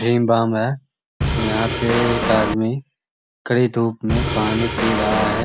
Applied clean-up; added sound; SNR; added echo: none; Drum kit; 0 dB; none.